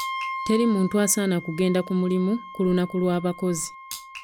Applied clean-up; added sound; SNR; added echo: none; Wind instrument, woodwind instrument; 12 dB; none.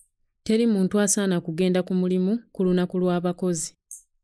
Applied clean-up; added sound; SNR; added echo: neural mask model Resemble Enhance denoiser.